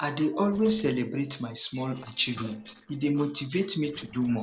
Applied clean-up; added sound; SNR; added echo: neural separator model SepFormer DNS4.